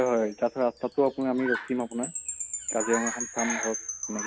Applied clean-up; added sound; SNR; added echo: none; Bird vocalization, bird call, bird song + Wind chime; 6 dB; none.